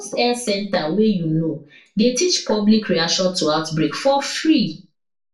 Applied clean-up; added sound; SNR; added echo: none; none; none; reverberation time 0.3 s.